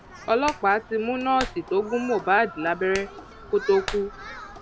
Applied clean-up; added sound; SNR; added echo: none; Human group actions + Clapping; 13 dB; none.